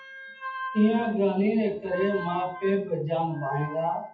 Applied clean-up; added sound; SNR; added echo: classical method WPE with log-MMSE.